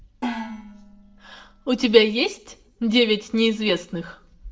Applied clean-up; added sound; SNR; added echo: neural separator model SepFormer DNS4.